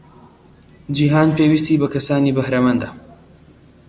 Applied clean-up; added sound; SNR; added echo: none; none; none; none.